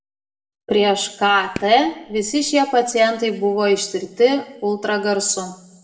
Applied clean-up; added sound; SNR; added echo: neural separator model SepFormer DNS4.